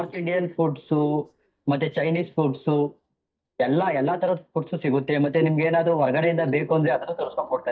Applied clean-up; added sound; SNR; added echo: neural mask model DeepFilterNet 3.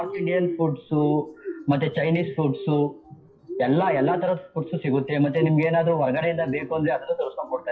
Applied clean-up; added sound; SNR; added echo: classical method WPE with log-MMSE.